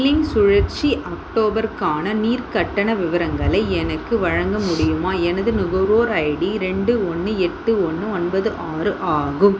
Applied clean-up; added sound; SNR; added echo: none; Breathing; 19 dB; none.